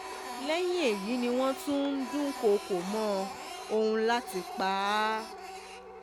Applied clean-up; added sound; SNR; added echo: none; Printer; 10 dB; none.